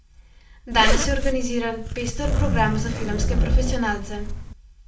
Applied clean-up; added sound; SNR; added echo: none; Zipper (clothing); -4 dB; reverberation time 0.4 s.